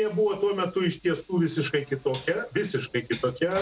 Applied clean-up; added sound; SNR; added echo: none; Train; 20 dB; none.